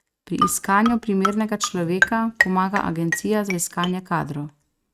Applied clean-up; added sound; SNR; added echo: neural mask model RNNoise.